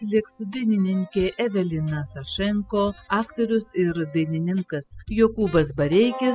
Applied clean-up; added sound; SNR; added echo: classical method spectral subtraction.